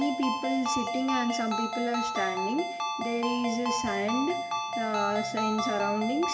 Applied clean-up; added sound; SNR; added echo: none; Ringtone; 1 dB; reverberation time 0.7 s.